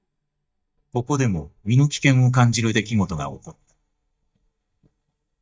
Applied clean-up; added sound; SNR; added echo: neural mask model DeepFilterNet 3.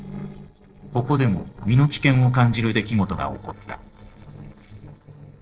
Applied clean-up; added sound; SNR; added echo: neural separator model SepFormer DNS4.